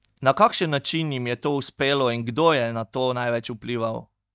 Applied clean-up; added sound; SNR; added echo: neural mask model DeepFilterNet 3.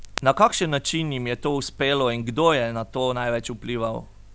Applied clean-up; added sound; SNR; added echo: none; Crackle; 18 dB; none.